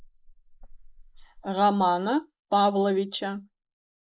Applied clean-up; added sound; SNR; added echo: neural mask model Resemble Enhance denoiser.